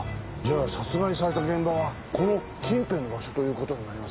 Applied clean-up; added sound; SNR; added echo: none; none; none; none.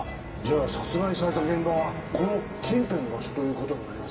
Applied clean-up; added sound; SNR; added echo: none; Wind instrument, woodwind instrument; 16 dB; reverberation time 2.5 s.